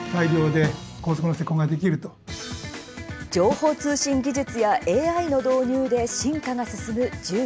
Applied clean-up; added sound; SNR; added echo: none; Snare drum; 16 dB; none.